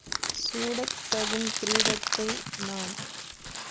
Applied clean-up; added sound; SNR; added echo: none; Crushing; -3 dB; none.